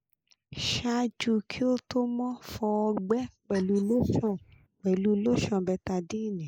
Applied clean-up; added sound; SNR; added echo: neural mask model Resemble Enhance denoiser.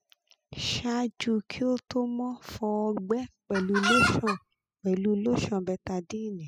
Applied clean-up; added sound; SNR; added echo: classical method spectral subtraction.